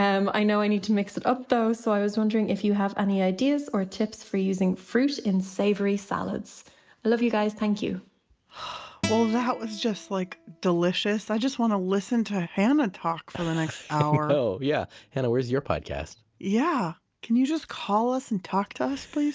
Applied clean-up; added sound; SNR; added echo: none; Acoustic guitar; 14 dB; none.